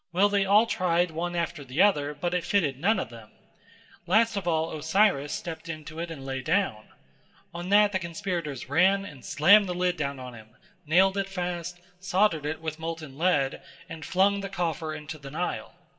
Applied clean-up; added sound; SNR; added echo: none; none; none; reverberation time 0.2 s.